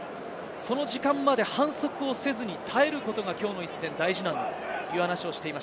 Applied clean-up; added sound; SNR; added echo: none; none; none; none.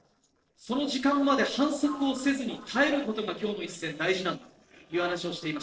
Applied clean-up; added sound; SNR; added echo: neural separator model SepFormer DNS4.